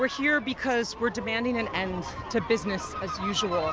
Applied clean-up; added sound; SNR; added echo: none; none; none; none.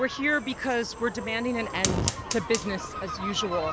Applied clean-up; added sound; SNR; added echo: none; Fire; 7 dB; none.